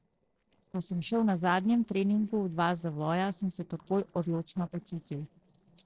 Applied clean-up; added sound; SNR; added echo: neural separator model SepFormer DNS4.